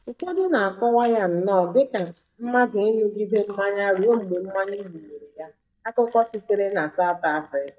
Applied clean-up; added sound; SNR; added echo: neural mask model DeepFilterNet 3.